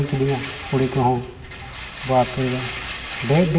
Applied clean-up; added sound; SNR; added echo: none; Rattle; 8 dB; reverberation time 2.4 s.